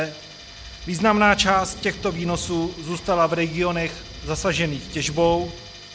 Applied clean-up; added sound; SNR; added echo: none; Animal + Tools; 15 dB; none.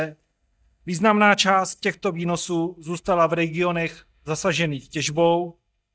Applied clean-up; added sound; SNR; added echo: neural mask model DeepFilterNet 3.